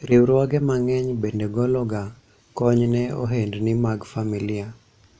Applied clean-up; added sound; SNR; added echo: none; none; none; none.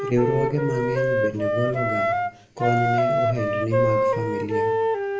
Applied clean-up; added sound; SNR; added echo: none; Wind instrument, woodwind instrument; -3 dB; reverberation time 0.9 s.